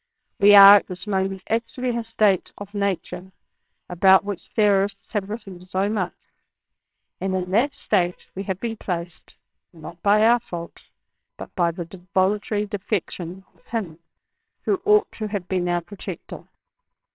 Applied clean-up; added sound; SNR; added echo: neural separator model SepFormer WHAMR!.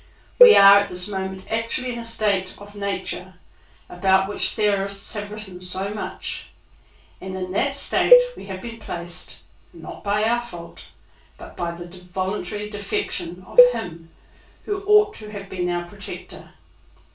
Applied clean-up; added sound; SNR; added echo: none; Cowbell; -3 dB; reverberation time 0.3 s.